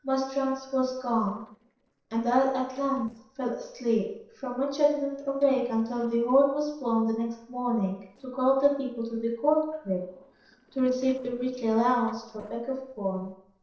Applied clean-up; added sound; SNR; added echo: neural separator model SepFormer DNS4.